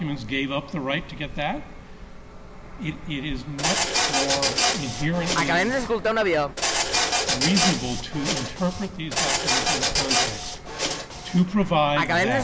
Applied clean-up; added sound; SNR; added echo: none; Fixed-wing aircraft, airplane + Printer; -3 dB; none.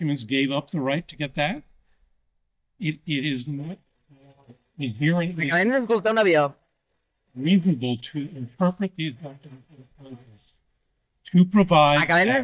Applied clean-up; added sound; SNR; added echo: neural mask model DeepFilterNet 3.